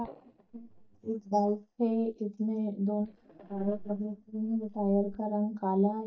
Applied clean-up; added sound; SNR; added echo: neural mask model DeepFilterNet 3.